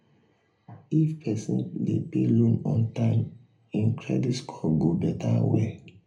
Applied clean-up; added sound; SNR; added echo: none; none; none; reverberation time 0.3 s.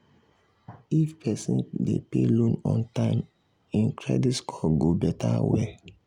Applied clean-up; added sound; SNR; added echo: none; none; none; none.